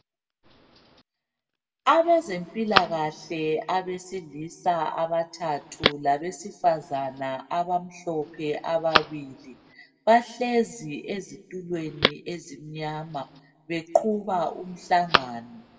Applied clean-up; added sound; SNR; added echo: none; Telephone; 6 dB; reverberation time 0.9 s.